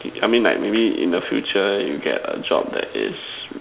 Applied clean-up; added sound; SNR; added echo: none; none; none; none.